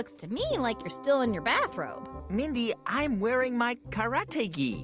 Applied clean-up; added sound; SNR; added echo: none; Keyboard (musical); 16 dB; none.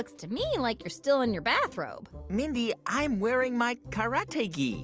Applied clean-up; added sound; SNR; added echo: none; none; none; none.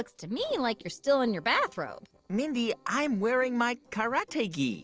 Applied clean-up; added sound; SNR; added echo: neural separator model SepFormer DNS4.